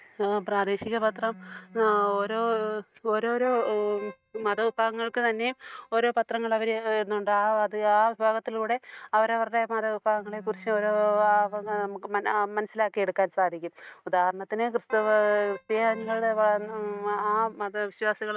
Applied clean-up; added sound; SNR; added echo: neural mask model RNNoise.